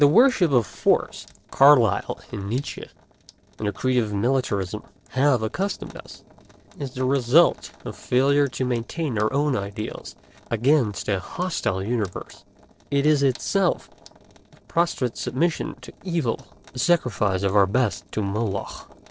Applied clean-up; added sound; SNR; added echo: neural separator model SepFormer DNS4.